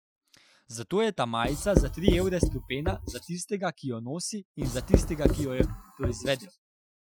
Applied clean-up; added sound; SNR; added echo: classical method Wiener filter.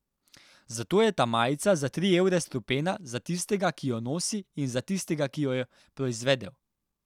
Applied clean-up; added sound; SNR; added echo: none; none; none; none.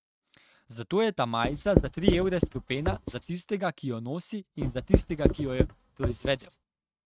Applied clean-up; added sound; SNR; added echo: neural mask model RNNoise.